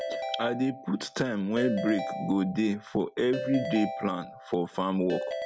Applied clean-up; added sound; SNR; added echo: none; Ringtone / Keyboard (musical); 8 dB; none.